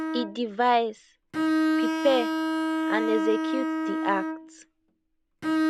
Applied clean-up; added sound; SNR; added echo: none; Bowed string instrument; -2 dB; none.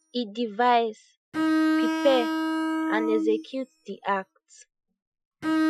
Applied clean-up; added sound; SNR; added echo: classical method Wiener filter.